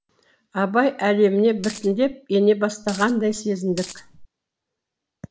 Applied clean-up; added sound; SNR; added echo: none; Coin (dropping); 16 dB; none.